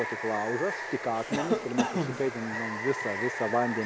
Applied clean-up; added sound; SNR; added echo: none; Cough + Water; 1 dB; none.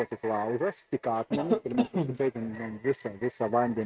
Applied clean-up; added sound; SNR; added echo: neural mask model RNNoise.